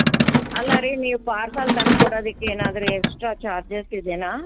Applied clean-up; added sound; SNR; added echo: none; Mechanisms + Motor vehicle (road); -3 dB; none.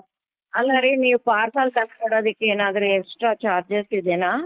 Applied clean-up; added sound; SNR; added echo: neural mask model Resemble Enhance denoiser.